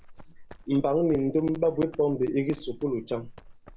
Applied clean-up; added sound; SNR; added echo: none; Run; 18 dB; none.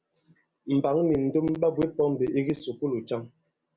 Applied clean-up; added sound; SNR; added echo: none; none; none; none.